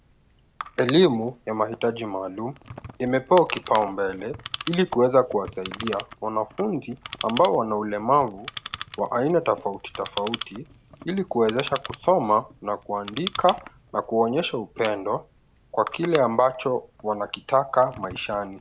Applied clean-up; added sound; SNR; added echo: none; Clock; 11 dB; none.